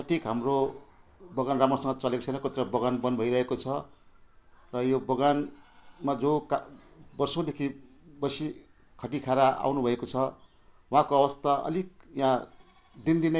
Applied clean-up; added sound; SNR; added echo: none; none; none; none.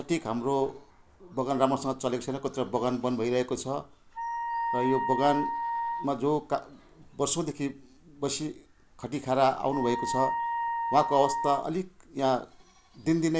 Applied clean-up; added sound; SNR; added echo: none; Wind instrument, woodwind instrument; 4 dB; none.